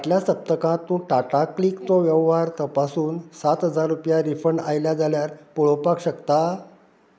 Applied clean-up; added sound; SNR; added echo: none; none; none; none.